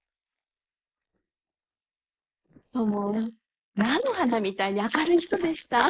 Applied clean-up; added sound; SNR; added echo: neural mask model Resemble Enhance denoiser.